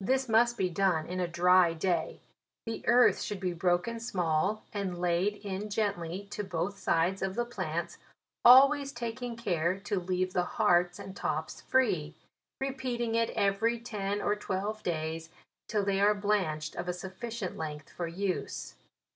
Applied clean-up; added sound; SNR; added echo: none; none; none; none.